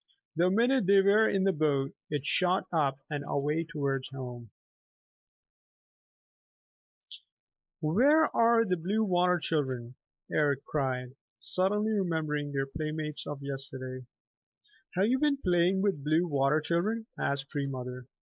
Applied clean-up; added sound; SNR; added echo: neural mask model Resemble Enhance denoiser.